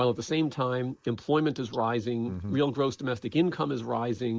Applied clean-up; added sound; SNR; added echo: neural mask model Resemble Enhance denoiser.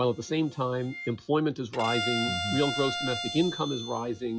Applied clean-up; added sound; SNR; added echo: classical method log-MMSE.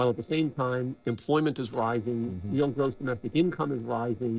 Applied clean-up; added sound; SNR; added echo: neural separator model SepFormer DNS4.